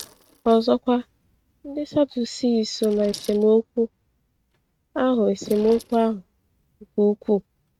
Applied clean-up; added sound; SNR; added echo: neural mask model RNNoise.